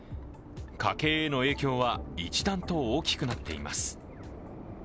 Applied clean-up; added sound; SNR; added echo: none; Microwave oven; 17 dB; none.